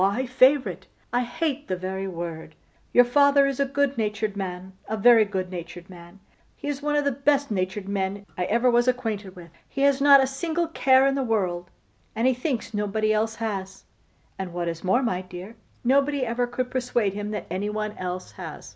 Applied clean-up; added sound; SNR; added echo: none; none; none; none.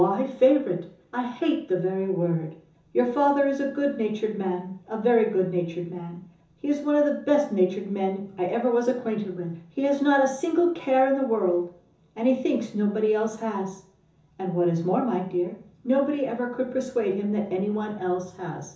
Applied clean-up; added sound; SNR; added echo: none; none; none; reverberation time 0.7 s.